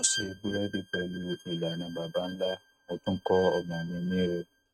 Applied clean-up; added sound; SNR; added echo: neural mask model RNNoise.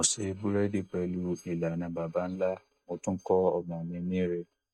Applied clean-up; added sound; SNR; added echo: neural mask model DeepFilterNet 3.